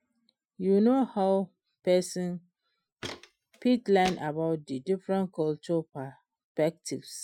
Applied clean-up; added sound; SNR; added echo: classical method Wiener filter.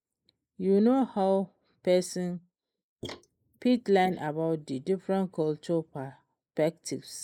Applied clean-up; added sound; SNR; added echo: neural mask model Resemble Enhance denoiser.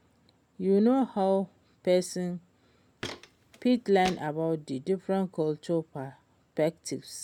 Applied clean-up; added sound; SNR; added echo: none; Walk, footsteps; 14 dB; none.